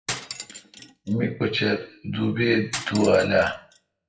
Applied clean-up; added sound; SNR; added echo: classical method WPE with log-MMSE.